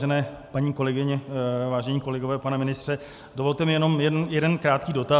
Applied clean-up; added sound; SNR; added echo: none; none; none; none.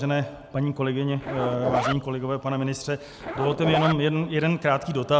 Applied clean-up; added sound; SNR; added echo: none; Zipper (clothing); 5 dB; none.